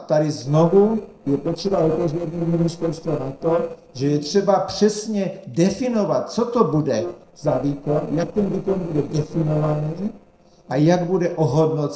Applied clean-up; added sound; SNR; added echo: neural separator model SepFormer DNS4.